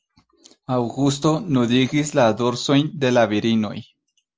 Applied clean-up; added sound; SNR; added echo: none; none; none; none.